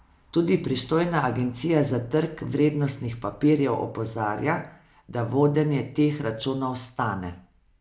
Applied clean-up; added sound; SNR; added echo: none; none; none; none.